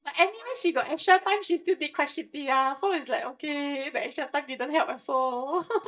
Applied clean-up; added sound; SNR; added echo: neural mask model DeepFilterNet 3.